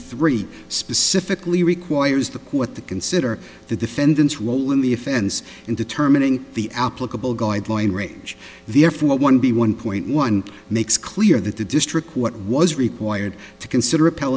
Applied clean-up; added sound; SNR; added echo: none; none; none; none.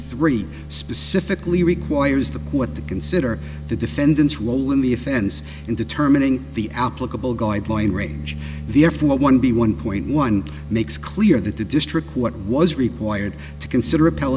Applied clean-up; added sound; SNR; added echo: none; Bass guitar; 11 dB; none.